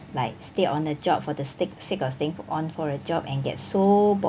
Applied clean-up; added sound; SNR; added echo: none; none; none; none.